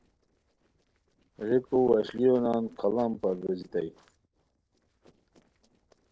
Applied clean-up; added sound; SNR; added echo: neural separator model SepFormer DNS4.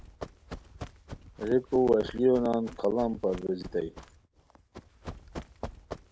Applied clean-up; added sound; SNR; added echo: none; Run; 15 dB; none.